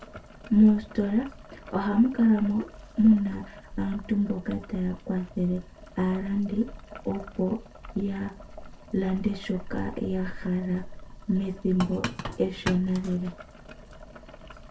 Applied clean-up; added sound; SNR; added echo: none; Boiling; 14 dB; reverberation time 0.2 s.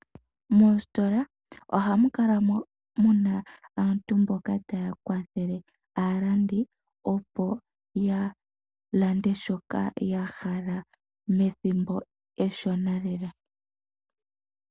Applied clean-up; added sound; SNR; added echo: none; none; none; none.